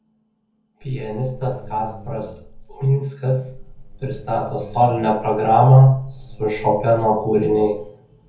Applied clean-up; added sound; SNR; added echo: none; Buzz; 18 dB; reverberation time 0.5 s.